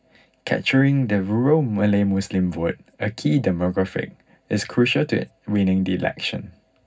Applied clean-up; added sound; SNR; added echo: none; none; none; reverberation time 0.4 s.